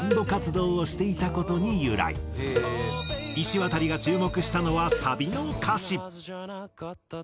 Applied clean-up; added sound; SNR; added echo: none; Cowbell; 11 dB; none.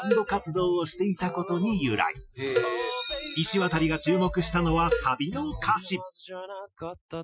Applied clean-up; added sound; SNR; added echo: classical method Wiener filter.